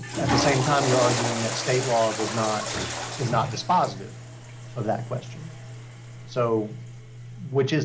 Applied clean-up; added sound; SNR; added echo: none; Toilet flush / Water; 5 dB; none.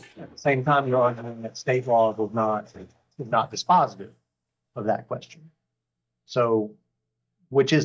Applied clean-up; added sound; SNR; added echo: neural mask model DeepFilterNet 3.